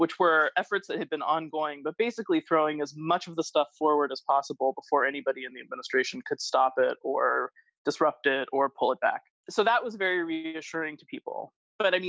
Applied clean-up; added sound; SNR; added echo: none; none; none; none.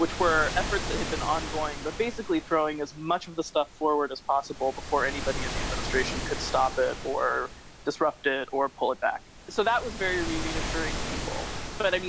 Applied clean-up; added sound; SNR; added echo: none; Waves, surf; 6 dB; none.